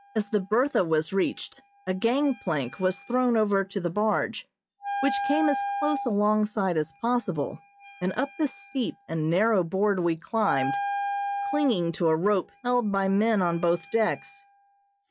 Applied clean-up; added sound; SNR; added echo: classical method log-MMSE.